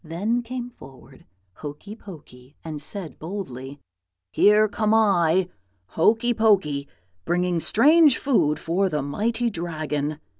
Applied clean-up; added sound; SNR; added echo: none; none; none; none.